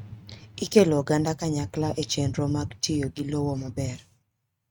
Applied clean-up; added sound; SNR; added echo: neural mask model RNNoise.